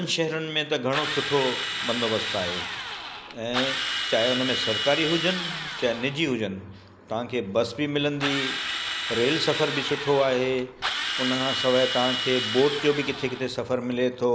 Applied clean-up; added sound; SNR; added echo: none; Drill; 5 dB; none.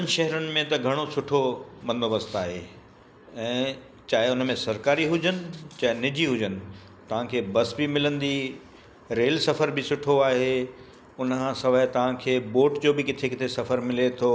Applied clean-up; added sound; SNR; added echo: none; none; none; none.